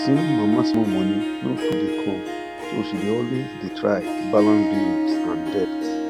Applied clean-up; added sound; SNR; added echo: none; Harp; -1 dB; none.